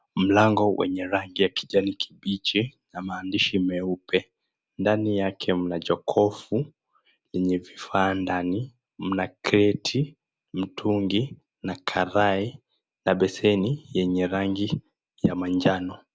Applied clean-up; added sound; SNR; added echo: none; none; none; none.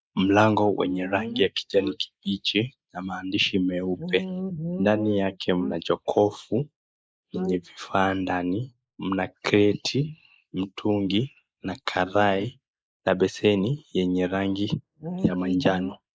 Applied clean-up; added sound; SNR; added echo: neural mask model Resemble Enhance denoiser.